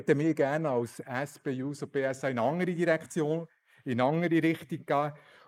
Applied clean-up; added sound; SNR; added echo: neural mask model Resemble Enhance denoiser.